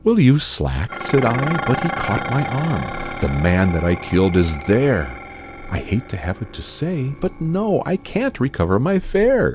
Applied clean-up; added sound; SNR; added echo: none; Dishes, pots, and pans; 11 dB; none.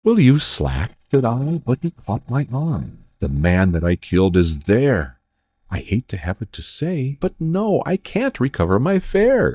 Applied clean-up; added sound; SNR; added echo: neural mask model DeepFilterNet 3.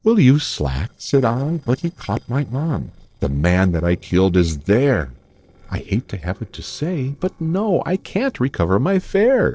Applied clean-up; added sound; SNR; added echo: neural separator model SepFormer DNS4.